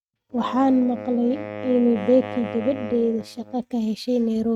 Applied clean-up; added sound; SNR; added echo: neural mask model RNNoise.